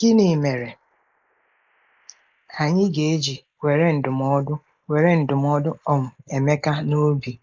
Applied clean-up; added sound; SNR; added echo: neural mask model Resemble Enhance denoiser.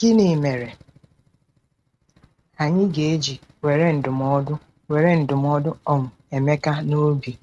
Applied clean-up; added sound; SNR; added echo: neural mask model RNNoise.